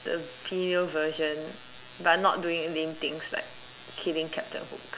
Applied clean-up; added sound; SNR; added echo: none; none; none; none.